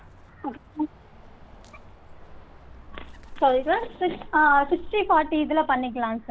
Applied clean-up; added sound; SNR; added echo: none; Bird; 16 dB; none.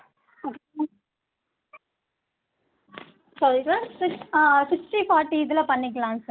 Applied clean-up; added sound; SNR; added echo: none; none; none; none.